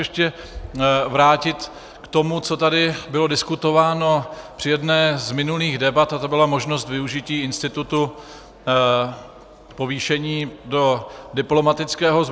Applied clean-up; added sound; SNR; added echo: none; none; none; none.